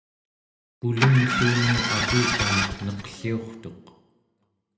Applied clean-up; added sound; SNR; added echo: none; Engine starting; 0 dB; reverberation time 0.7 s.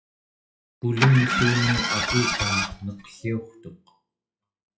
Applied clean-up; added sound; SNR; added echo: classical method WPE with log-MMSE.